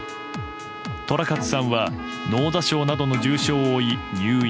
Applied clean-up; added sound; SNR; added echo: none; Trumpet; 13 dB; none.